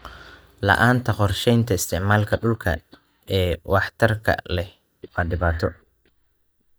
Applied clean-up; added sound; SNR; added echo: neural mask model DeepFilterNet 3.